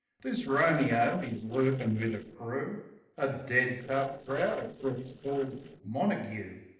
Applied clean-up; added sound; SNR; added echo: neural separator model SepFormer DNS4.